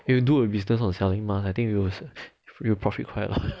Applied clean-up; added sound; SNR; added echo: none; none; none; none.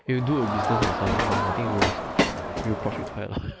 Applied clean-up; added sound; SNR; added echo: none; Train + Crowd; -2 dB; none.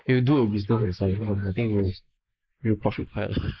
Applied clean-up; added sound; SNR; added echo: neural mask model Resemble Enhance denoiser.